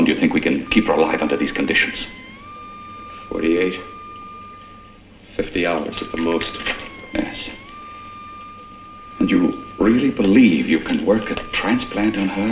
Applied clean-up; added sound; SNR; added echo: none; Wind instrument, woodwind instrument; 19 dB; reverberation time 1.9 s.